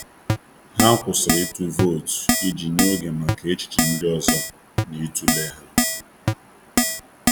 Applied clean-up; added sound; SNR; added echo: none; Keyboard (musical); -1 dB; none.